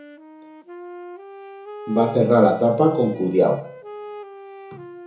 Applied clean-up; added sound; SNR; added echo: none; Wind instrument, woodwind instrument; 16 dB; reverberation time 0.7 s.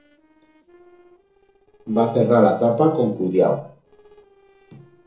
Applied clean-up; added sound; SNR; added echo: neural separator model SepFormer DNS4.